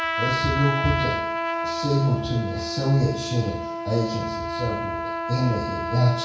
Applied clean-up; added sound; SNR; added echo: none; Trumpet; 3 dB; reverberation time 0.6 s.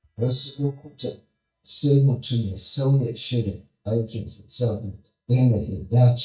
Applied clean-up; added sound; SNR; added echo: neural mask model DeepFilterNet 3.